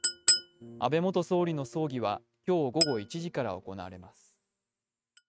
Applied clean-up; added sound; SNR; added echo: neural mask model RNNoise.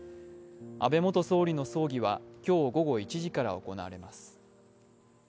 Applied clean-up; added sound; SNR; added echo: none; none; none; none.